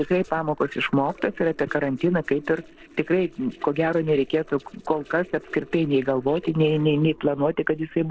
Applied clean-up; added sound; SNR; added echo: neural separator model SepFormer DNS4.